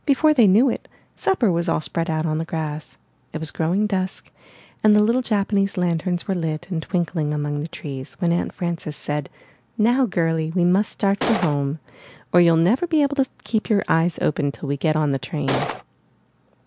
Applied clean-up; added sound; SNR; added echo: none; Gunshot, gunfire; 2 dB; none.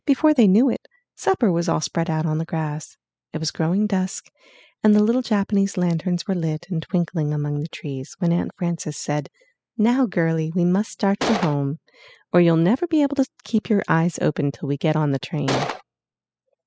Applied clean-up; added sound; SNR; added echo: classical method spectral subtraction.